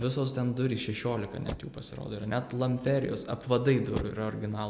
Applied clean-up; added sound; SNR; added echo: none; Motor vehicle (road); 16 dB; none.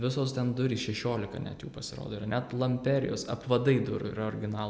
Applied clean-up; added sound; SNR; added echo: none; none; none; none.